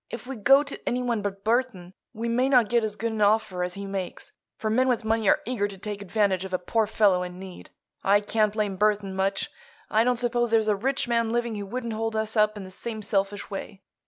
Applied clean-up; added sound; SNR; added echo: none; none; none; none.